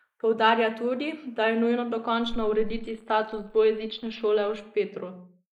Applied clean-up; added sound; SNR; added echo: neural mask model Resemble Enhance denoiser.